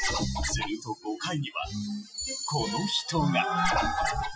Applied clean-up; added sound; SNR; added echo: classical method Wiener filter.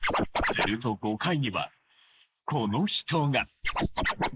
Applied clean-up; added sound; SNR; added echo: neural mask model Resemble Enhance denoiser.